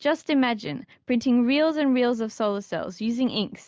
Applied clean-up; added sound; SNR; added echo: none; none; none; none.